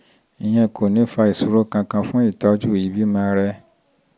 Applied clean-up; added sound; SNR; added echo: none; none; none; none.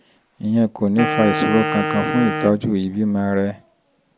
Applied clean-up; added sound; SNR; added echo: none; Wind instrument, woodwind instrument; 5 dB; none.